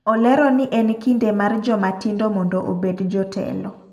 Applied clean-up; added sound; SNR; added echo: none; none; none; reverberation time 0.8 s.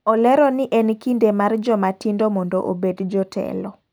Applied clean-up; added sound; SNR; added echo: none; none; none; none.